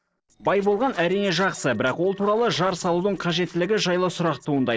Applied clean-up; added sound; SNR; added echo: neural separator model SepFormer DNS4.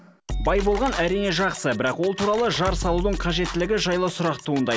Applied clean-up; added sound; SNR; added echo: none; Telephone; 20 dB; none.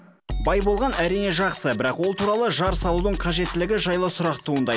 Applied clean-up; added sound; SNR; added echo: none; none; none; none.